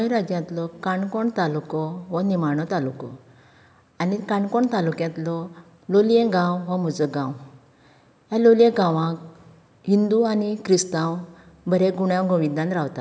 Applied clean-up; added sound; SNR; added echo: none; none; none; none.